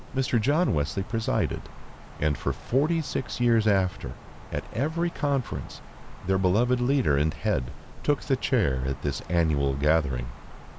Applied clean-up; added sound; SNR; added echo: none; Wind; 15 dB; none.